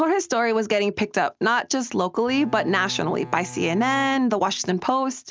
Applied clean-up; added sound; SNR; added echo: none; Bowed string instrument; 17 dB; none.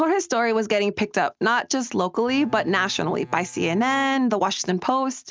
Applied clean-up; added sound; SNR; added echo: neural mask model RNNoise.